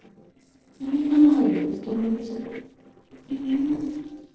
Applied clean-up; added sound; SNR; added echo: neural separator model SepFormer DNS4.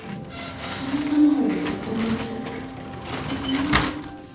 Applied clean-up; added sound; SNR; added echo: none; Slam; 5 dB; reverberation time 1.2 s.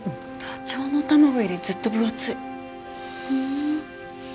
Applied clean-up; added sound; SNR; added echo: none; none; none; none.